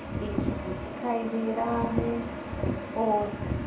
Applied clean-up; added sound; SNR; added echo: none; none; none; reverberation time 0.5 s.